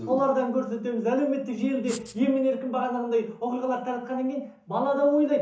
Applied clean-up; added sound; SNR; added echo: none; Writing; 17 dB; reverberation time 0.7 s.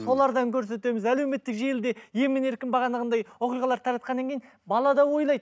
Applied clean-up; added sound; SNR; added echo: none; none; none; none.